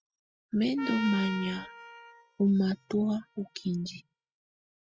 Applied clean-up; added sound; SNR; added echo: classical method spectral subtraction.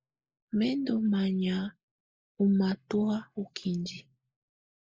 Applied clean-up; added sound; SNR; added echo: neural mask model Resemble Enhance denoiser.